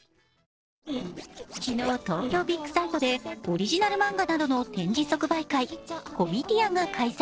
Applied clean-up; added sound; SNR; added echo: neural separator model SepFormer DNS4.